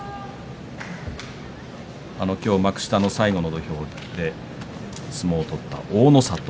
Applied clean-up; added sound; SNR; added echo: none; none; none; none.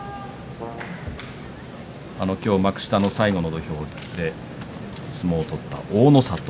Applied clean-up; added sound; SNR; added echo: none; Brass instrument; 15 dB; none.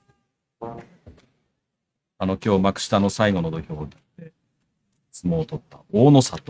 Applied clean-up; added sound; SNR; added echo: neural mask model RNNoise.